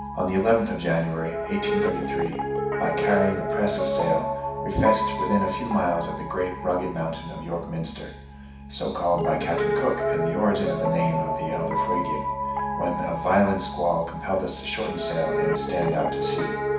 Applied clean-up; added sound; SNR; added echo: none; Piano; 1 dB; reverberation time 0.6 s.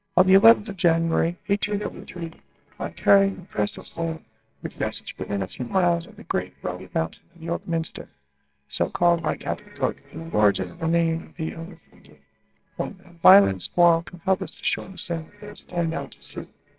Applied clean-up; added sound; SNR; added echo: neural separator model SepFormer WHAMR!.